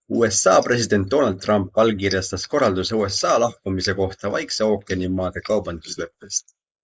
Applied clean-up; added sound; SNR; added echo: neural mask model Resemble Enhance denoiser.